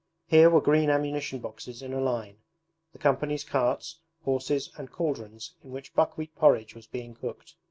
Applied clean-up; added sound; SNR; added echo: none; none; none; none.